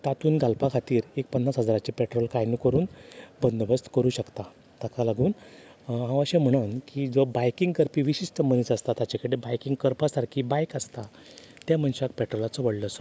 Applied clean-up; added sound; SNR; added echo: none; none; none; none.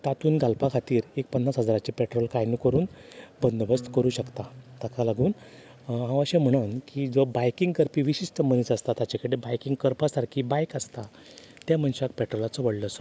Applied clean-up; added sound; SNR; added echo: none; Acoustic guitar; 19 dB; none.